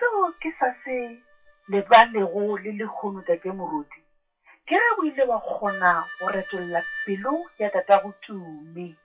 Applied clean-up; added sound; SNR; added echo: classical method WPE with log-MMSE.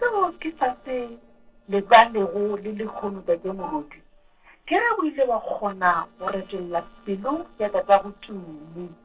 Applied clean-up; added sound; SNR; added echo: neural separator model SepFormer DNS4.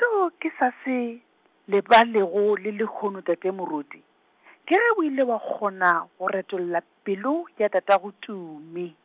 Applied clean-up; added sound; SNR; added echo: none; none; none; none.